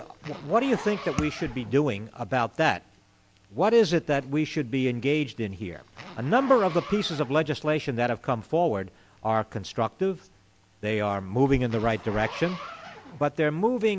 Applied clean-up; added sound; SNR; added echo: none; Zipper (clothing); 19 dB; none.